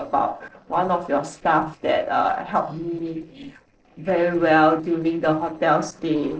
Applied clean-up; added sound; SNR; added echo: neural separator model SepFormer DNS4.